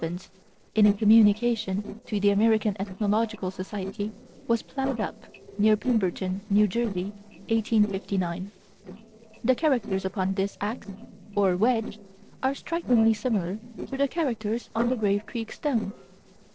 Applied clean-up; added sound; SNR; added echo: neural separator model SepFormer DNS4.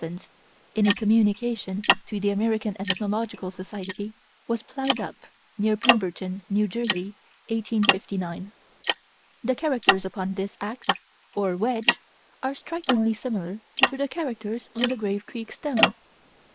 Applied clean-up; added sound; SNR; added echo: neural mask model Resemble Enhance denoiser.